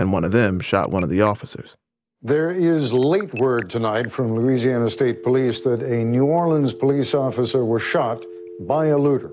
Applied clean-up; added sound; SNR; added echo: none; Telephone; 18 dB; none.